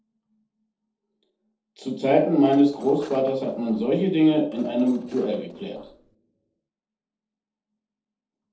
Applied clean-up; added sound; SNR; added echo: neural separator model SepFormer DNS4.